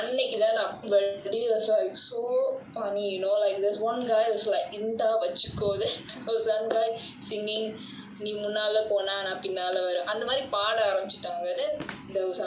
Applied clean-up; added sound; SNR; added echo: none; none; none; none.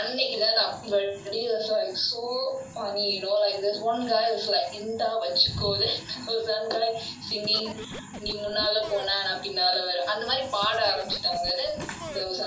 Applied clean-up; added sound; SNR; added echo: none; Scratching (performance technique); 13 dB; reverberation time 0.3 s.